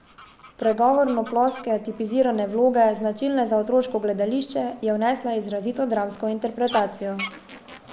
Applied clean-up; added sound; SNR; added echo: none; Fowl; 19 dB; none.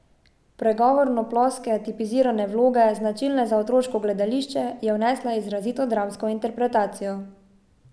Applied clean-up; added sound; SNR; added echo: none; none; none; none.